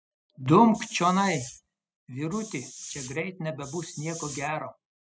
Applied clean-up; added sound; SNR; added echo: classical method spectral subtraction.